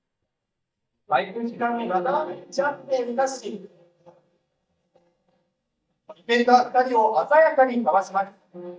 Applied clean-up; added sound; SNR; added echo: neural mask model DeepFilterNet 3.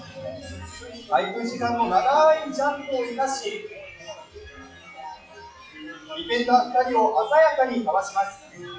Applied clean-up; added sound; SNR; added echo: classical method WPE with log-MMSE.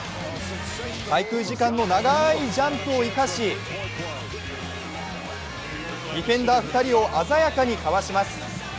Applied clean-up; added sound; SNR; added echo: none; none; none; none.